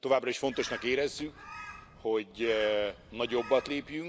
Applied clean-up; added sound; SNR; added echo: none; Bird; 14 dB; none.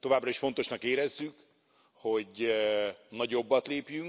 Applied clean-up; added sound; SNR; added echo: none; none; none; none.